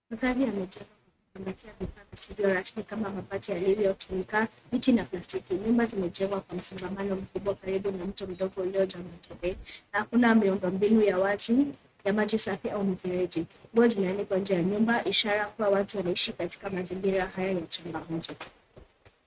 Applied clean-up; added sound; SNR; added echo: neural mask model RNNoise.